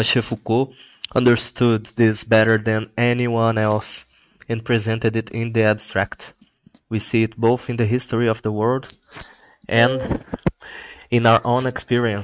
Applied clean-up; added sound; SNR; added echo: neural mask model RNNoise.